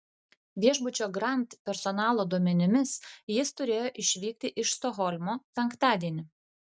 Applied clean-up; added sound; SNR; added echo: none; none; none; none.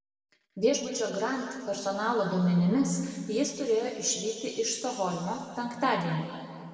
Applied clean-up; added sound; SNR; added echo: none; none; none; reverberation time 2.2 s.